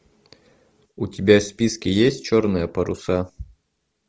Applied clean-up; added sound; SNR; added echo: none; none; none; none.